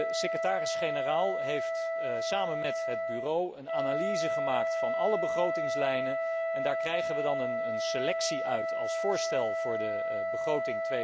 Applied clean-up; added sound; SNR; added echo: none; Wind instrument, woodwind instrument; -3 dB; none.